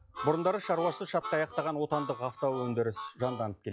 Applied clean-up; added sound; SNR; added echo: classical method log-MMSE.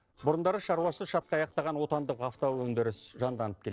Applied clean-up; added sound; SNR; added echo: neural separator model SepFormer DNS4.